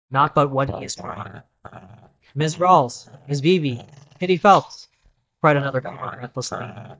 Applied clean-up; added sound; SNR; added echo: neural mask model DeepFilterNet 3.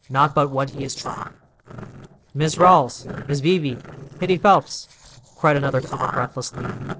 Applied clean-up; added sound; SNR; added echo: neural separator model SepFormer DNS4.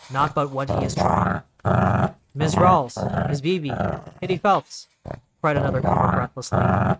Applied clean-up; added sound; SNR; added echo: neural mask model RNNoise.